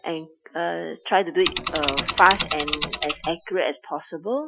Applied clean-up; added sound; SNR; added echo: classical method Wiener filter.